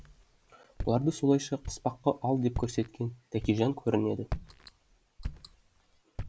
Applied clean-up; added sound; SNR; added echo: none; Walk, footsteps; 11 dB; none.